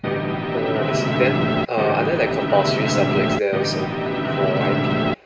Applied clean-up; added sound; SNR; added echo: none; Musical instrument; -3 dB; reverberation time 0.6 s.